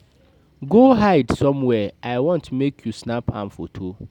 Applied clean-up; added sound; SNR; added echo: none; none; none; none.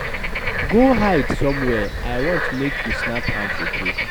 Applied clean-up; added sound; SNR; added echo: none; Bird / Frog; 2 dB; none.